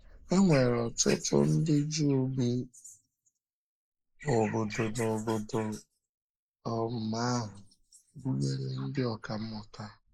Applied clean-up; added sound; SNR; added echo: neural mask model Resemble Enhance denoiser.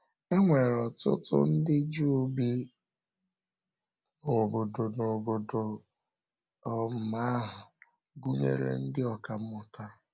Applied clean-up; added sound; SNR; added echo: none; none; none; none.